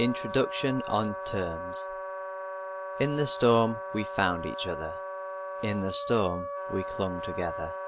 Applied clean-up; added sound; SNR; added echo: none; Wind instrument, woodwind instrument; 7 dB; none.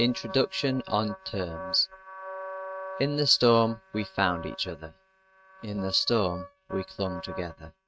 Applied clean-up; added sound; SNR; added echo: neural mask model RNNoise.